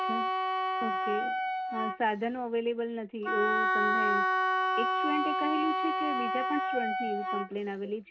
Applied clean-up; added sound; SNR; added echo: none; Wind instrument, woodwind instrument; -4 dB; reverberation time 0.3 s.